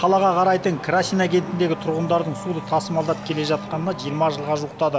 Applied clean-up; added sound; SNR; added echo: none; Race car, auto racing / Accelerating, revving, vroom; 13 dB; none.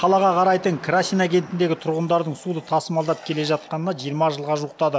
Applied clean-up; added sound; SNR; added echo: none; none; none; none.